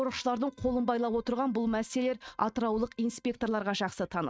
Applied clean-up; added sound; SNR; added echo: neural mask model RNNoise.